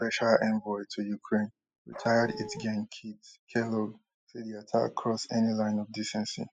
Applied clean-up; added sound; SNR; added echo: classical method spectral subtraction.